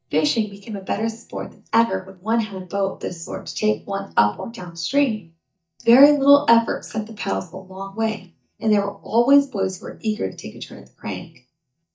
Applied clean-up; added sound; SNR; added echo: neural mask model DeepFilterNet 3.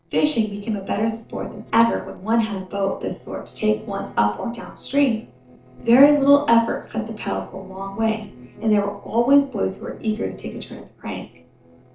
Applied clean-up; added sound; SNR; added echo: neural separator model SepFormer DNS4.